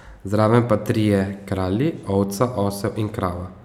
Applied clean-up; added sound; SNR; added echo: none; none; none; none.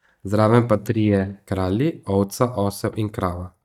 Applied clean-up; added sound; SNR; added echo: neural mask model DeepFilterNet 3.